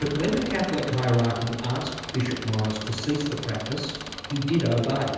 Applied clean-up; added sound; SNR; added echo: none; Engine; 10 dB; reverberation time 1.1 s.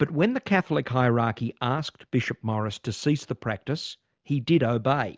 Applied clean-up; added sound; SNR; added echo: none; none; none; none.